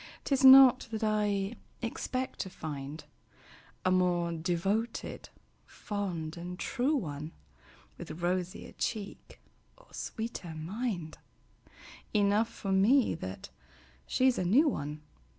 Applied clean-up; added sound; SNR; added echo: none; none; none; none.